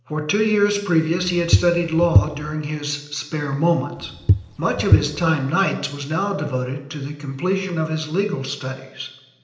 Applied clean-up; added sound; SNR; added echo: none; Walk, footsteps / Bird vocalization, bird call, bird song; 0 dB; reverberation time 0.8 s.